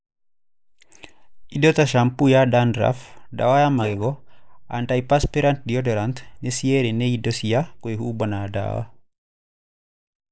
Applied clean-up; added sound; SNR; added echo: neural mask model Resemble Enhance denoiser.